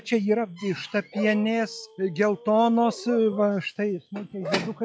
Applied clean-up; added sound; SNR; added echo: classical method log-MMSE.